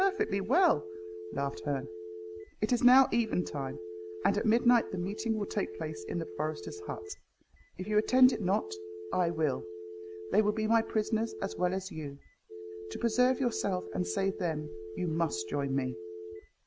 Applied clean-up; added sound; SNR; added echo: none; Telephone; 11 dB; none.